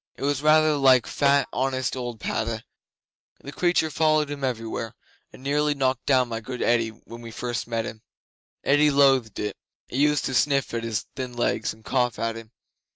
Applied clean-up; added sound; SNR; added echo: neural mask model RNNoise.